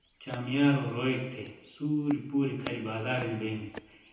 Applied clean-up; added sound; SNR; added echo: none; Walk, footsteps; 19 dB; reverberation time 0.9 s.